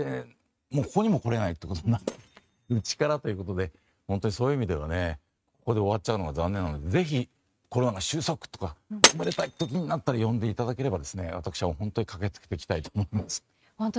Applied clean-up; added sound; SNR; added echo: neural mask model RNNoise.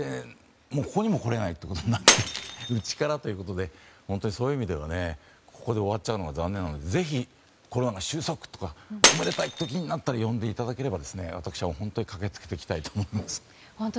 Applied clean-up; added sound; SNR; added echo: none; Shatter; 3 dB; none.